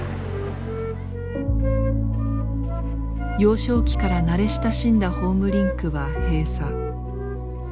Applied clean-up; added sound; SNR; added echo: none; Wind instrument, woodwind instrument; 12 dB; none.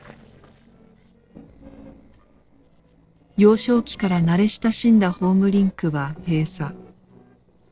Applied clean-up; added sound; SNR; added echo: neural separator model SepFormer DNS4.